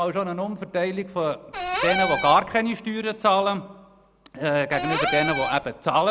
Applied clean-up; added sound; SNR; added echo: none; Cupboard open or close / Door; 3 dB; none.